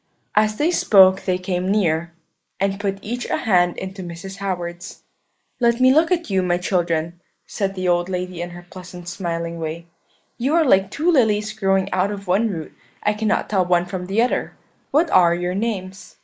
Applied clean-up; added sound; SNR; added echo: neural mask model Resemble Enhance denoiser.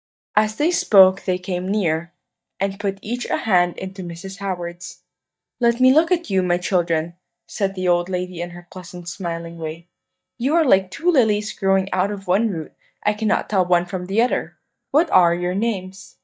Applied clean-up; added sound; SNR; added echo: neural mask model DeepFilterNet 3.